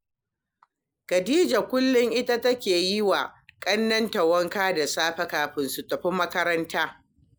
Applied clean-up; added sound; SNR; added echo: none; none; none; none.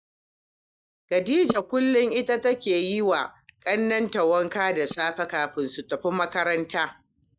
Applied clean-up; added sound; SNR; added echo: neural mask model DeepFilterNet 3.